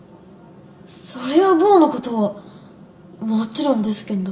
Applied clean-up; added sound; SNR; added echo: none; none; none; reverberation time 1.6 s.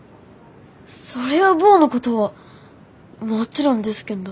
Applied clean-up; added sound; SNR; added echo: none; none; none; none.